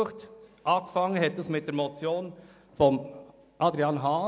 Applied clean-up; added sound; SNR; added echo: none; none; none; none.